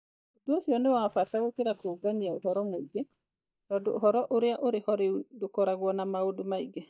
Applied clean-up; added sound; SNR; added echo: neural mask model DeepFilterNet 3.